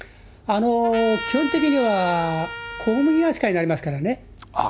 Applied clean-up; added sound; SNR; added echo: none; Trumpet; 11 dB; none.